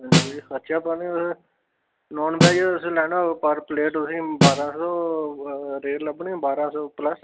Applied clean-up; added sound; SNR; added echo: none; Snare drum; -2 dB; none.